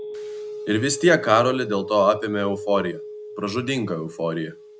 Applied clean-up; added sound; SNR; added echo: none; Telephone; 12 dB; none.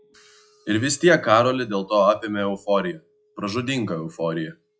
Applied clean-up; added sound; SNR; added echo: classical method log-MMSE.